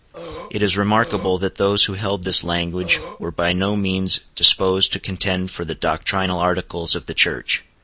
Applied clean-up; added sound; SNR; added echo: none; Burping, eructation; 14 dB; none.